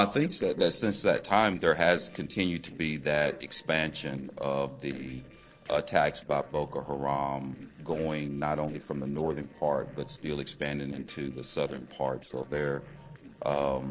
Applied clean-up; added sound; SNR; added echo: neural separator model SepFormer DNS4.